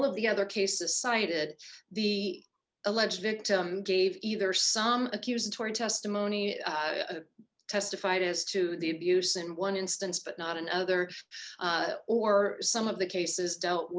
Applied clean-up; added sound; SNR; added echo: none; none; none; none.